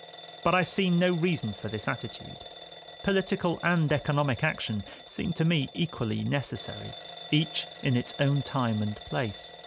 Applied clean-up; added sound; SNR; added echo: none; Alarm / Bell; 14 dB; none.